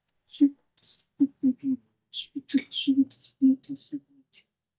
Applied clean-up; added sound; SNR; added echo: neural mask model DeepFilterNet 3.